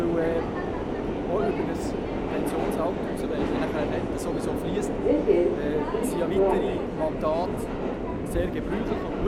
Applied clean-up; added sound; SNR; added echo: none; Subway, metro, underground; -5 dB; none.